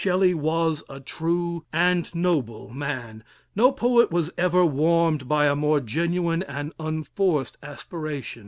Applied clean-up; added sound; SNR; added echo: none; none; none; none.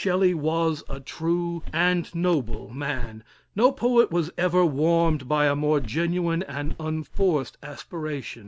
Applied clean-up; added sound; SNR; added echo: none; Walk, footsteps; 7 dB; none.